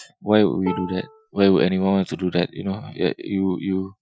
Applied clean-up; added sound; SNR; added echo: classical method Wiener filter.